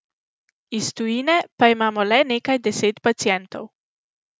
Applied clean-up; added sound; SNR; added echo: none; none; none; none.